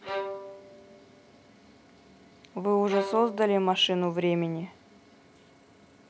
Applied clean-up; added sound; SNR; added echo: none; Bowed string instrument; 11 dB; none.